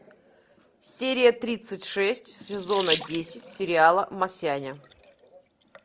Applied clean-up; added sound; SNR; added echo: none; Sink (filling or washing) / Water tap, faucet; 9 dB; none.